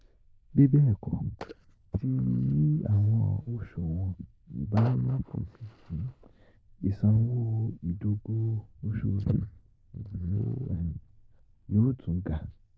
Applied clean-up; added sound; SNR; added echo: neural diffusion model UNIVERSE++.